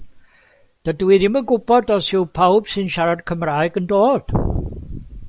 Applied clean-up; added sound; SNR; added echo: none; none; none; none.